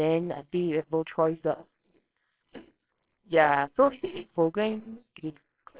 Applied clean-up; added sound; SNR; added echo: neural separator model SepFormer WHAMR!.